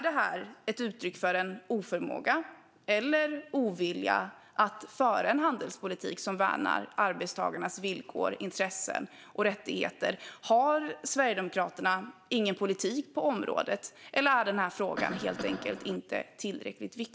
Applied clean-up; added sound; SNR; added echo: none; Cough; 9 dB; none.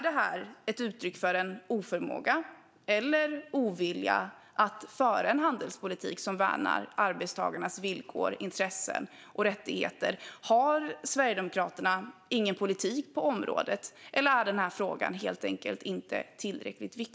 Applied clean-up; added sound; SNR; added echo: none; none; none; none.